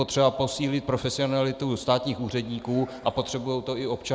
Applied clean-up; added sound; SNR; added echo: none; none; none; none.